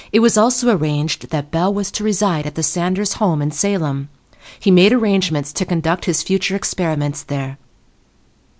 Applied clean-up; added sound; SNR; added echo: none; none; none; none.